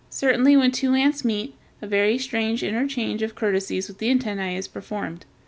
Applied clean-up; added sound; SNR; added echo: none; none; none; none.